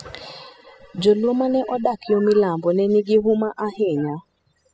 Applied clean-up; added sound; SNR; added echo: classical method spectral subtraction.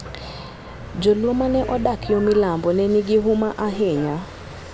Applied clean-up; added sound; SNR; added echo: none; Mechanisms / Bicycle; 17 dB; none.